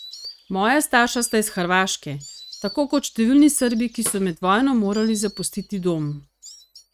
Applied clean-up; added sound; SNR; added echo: neural mask model RNNoise.